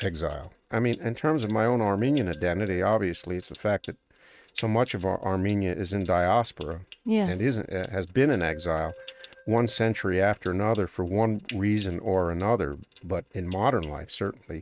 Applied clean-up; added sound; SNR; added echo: neural mask model RNNoise.